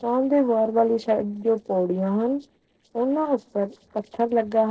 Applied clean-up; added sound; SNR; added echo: neural separator model SepFormer DNS4.